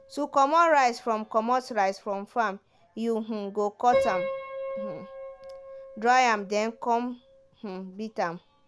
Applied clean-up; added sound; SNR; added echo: none; Piano; 10 dB; none.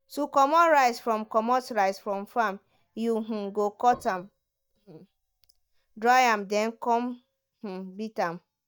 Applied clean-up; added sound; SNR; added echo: neural mask model DeepFilterNet 3.